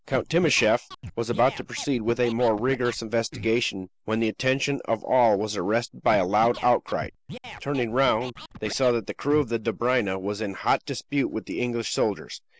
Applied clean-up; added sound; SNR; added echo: none; Scratching (performance technique); 15 dB; none.